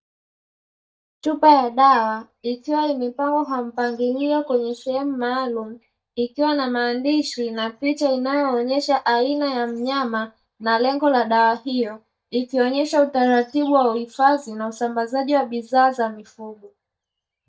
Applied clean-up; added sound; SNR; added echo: neural mask model DeepFilterNet 3.